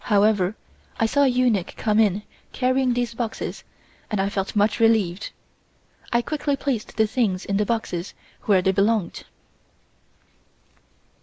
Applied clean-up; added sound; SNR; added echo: none; none; none; none.